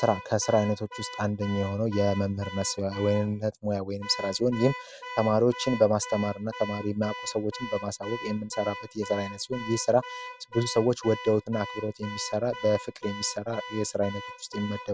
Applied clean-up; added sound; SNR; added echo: none; Alarm / Car; 13 dB; none.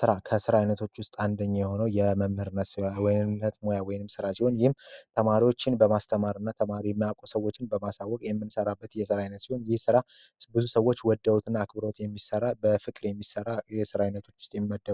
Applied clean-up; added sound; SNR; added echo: none; none; none; none.